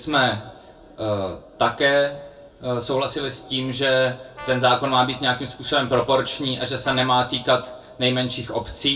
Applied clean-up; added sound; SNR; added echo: none; Brass instrument; 19 dB; reverberation time 0.2 s.